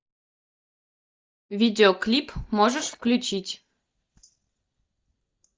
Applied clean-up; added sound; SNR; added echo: neural mask model DeepFilterNet 3.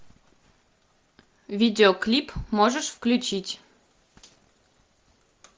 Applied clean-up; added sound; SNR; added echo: none; none; none; none.